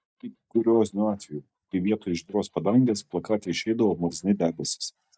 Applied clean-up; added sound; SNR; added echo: neural mask model DeepFilterNet 3.